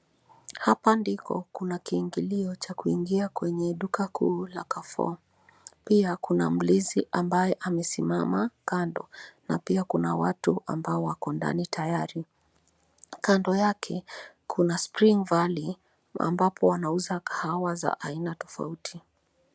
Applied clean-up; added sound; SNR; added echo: none; none; none; none.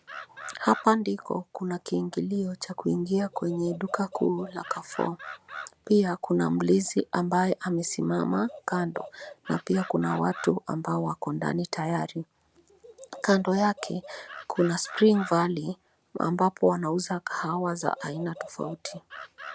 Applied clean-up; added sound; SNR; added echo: none; Animal; 18 dB; none.